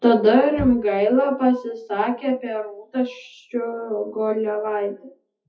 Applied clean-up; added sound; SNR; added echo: classical method WPE with log-MMSE.